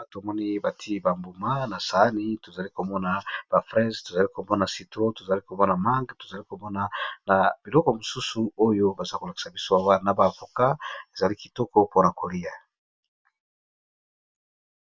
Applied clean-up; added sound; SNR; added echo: none; none; none; none.